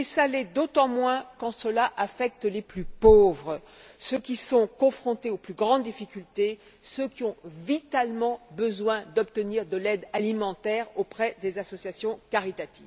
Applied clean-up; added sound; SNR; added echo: none; none; none; none.